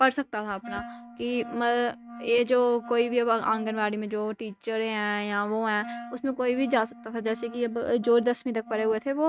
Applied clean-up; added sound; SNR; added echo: neural mask model RNNoise.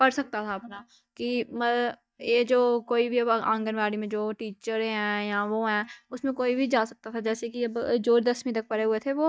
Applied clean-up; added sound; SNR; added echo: neural mask model DeepFilterNet 3.